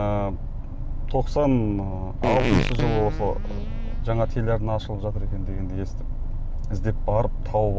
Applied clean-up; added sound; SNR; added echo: none; Fart; 5 dB; none.